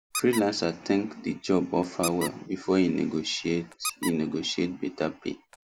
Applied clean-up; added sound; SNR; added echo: none; Squeak; 13 dB; none.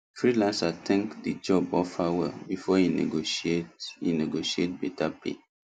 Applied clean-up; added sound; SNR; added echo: none; none; none; none.